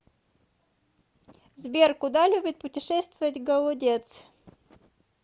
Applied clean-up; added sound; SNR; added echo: none; none; none; none.